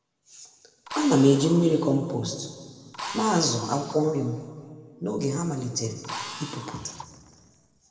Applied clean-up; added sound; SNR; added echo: none; Drill; 13 dB; reverberation time 1.9 s.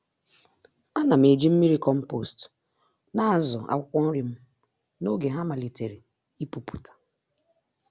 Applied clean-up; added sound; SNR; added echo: none; none; none; none.